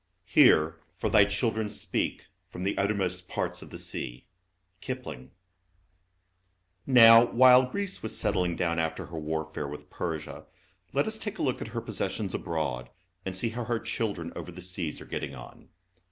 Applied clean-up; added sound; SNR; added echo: none; Explosion; 13 dB; none.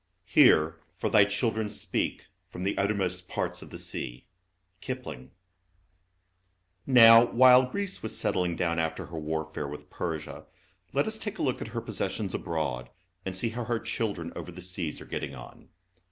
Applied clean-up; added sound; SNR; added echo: none; none; none; none.